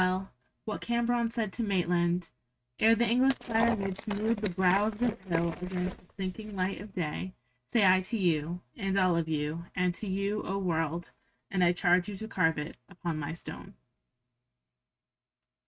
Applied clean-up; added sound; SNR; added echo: neural mask model RNNoise.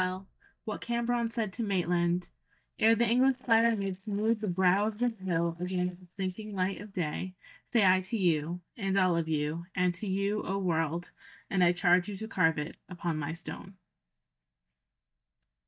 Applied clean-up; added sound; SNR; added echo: neural mask model DeepFilterNet 3.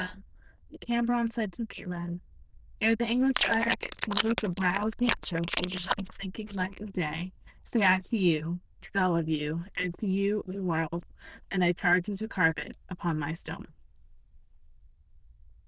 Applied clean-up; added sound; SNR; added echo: neural diffusion model UNIVERSE++.